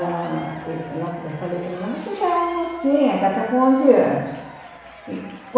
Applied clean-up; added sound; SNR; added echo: none; Applause / Crowd / Cheering; 18 dB; reverberation time 1.1 s.